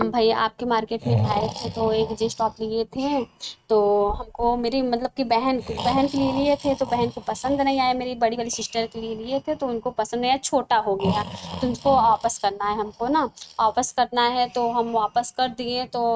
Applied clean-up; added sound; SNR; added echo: neural mask model RNNoise.